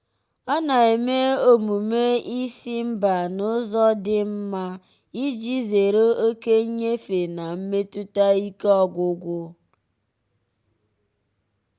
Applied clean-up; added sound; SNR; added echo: none; none; none; none.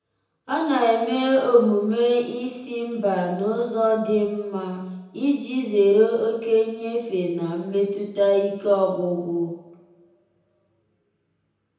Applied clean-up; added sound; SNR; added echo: none; none; none; reverberation time 0.9 s.